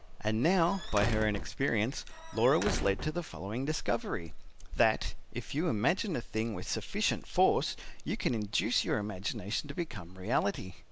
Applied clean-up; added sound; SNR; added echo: none; Squeak / Slam / Wood; 7 dB; none.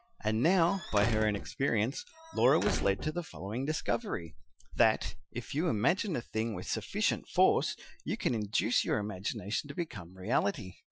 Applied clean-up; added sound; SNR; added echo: classical method Wiener filter.